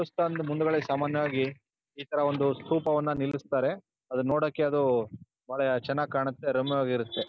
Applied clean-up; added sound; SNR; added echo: none; none; none; none.